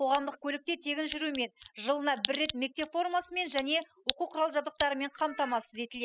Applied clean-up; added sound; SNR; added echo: classical method spectral subtraction.